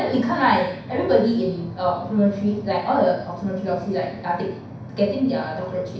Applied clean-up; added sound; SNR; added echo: none; none; none; reverberation time 0.6 s.